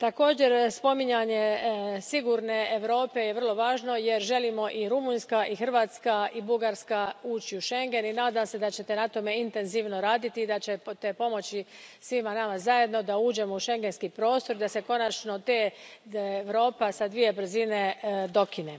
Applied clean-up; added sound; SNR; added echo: none; none; none; none.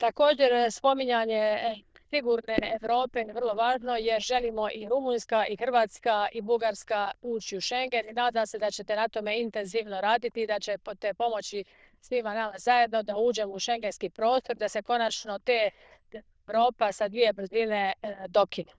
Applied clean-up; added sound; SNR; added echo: neural diffusion model UNIVERSE++.